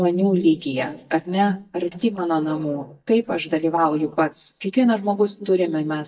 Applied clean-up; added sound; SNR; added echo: neural mask model DeepFilterNet 3.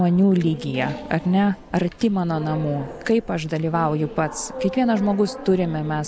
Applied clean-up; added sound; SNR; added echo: none; none; none; none.